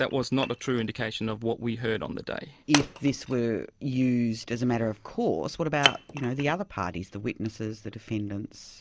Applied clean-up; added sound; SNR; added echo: none; Wood; 7 dB; none.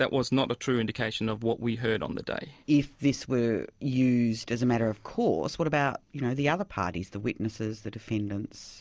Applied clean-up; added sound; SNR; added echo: none; none; none; none.